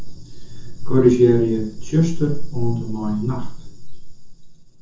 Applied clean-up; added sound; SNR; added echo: none; none; none; reverberation time 0.5 s.